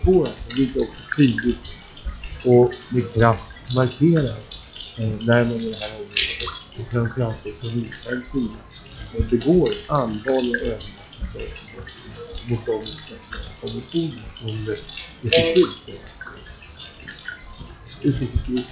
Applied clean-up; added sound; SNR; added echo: classical method log-MMSE.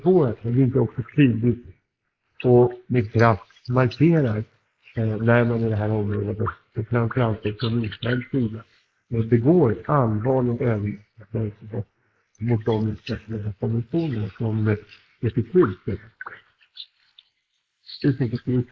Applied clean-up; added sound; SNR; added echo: neural mask model Resemble Enhance denoiser.